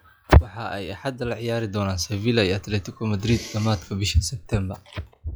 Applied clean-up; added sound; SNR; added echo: classical method log-MMSE.